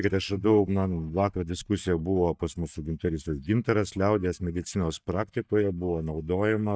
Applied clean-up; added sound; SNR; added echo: neural mask model DeepFilterNet 3.